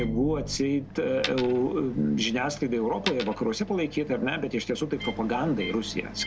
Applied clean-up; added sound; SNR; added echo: none; Microwave oven + Coin (dropping); 11 dB; none.